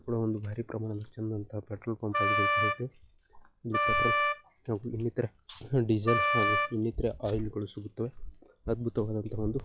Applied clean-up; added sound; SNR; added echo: classical method log-MMSE.